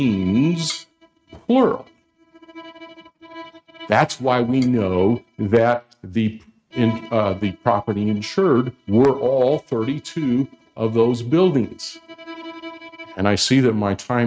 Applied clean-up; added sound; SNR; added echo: neural mask model RNNoise.